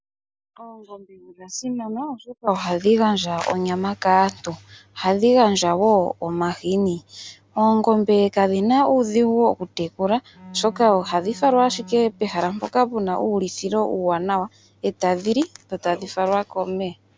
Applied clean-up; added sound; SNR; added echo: none; Bowed string instrument; 20 dB; none.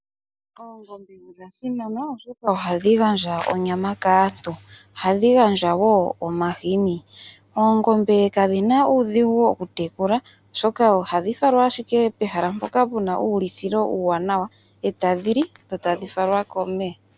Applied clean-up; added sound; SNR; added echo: none; none; none; none.